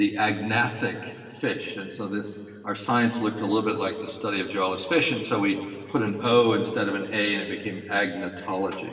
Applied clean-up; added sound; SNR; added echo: none; none; none; reverberation time 2.3 s.